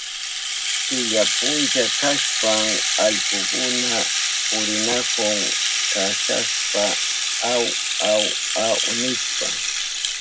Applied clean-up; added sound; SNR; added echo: none; Rattle (instrument); -5 dB; reverberation time 0.3 s.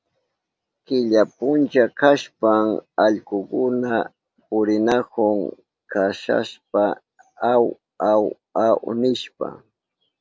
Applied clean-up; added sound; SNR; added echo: none; none; none; none.